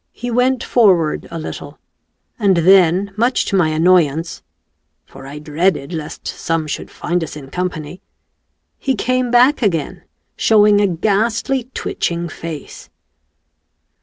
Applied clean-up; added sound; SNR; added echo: none; none; none; none.